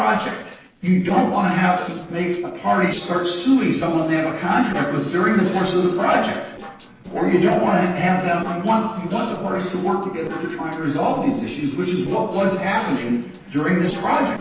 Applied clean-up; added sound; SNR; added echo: neural separator model SepFormer DNS4.